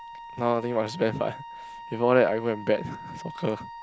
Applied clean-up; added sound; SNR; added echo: none; Wind instrument, woodwind instrument; 14 dB; none.